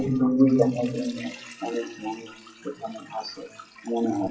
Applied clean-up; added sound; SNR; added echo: classical method WPE with log-MMSE.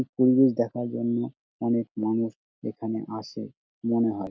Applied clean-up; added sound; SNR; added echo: none; none; none; none.